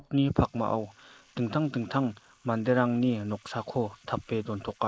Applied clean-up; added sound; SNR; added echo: neural mask model Resemble Enhance denoiser.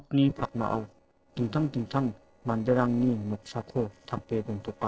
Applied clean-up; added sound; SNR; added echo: neural separator model SepFormer DNS4.